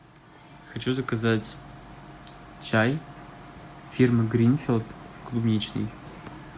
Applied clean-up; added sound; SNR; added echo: none; none; none; none.